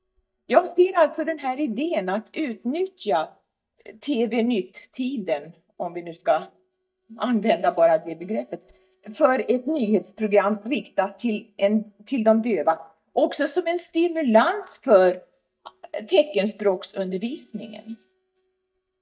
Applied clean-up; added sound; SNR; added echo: neural mask model DeepFilterNet 3.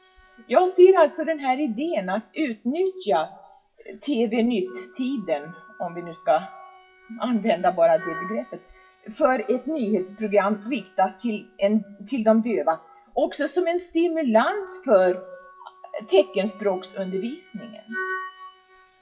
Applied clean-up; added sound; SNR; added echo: classical method WPE with log-MMSE.